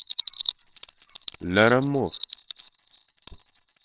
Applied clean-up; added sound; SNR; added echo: neural separator model SepFormer WHAMR!.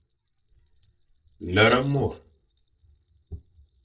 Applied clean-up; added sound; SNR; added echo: neural mask model DeepFilterNet 3.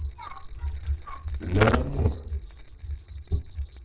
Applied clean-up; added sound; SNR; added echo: neural separator model SepFormer DNS4.